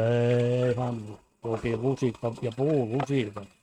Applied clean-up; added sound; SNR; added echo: neural mask model RNNoise.